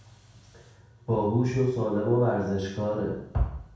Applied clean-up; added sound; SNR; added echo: none; none; none; reverberation time 0.7 s.